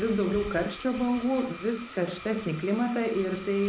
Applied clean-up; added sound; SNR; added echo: none; Domestic sounds, home sounds; 15 dB; none.